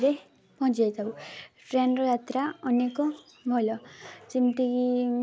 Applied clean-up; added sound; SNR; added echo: none; none; none; none.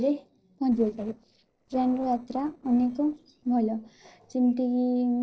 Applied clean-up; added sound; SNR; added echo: neural separator model SepFormer DNS4.